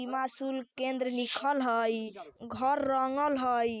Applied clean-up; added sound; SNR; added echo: neural mask model Resemble Enhance denoiser.